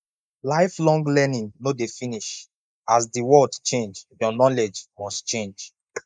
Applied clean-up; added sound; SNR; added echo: neural mask model Resemble Enhance denoiser.